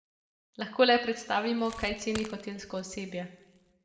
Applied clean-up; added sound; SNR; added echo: none; Crackle; 16 dB; reverberation time 0.8 s.